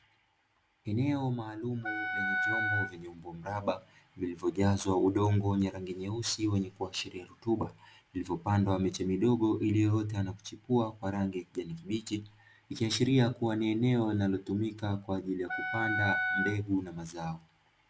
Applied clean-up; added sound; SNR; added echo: none; Wind instrument, woodwind instrument; 3 dB; none.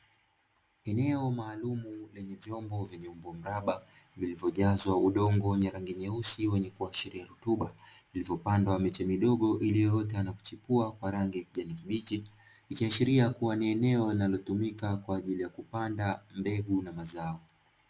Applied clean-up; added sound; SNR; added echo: none; none; none; none.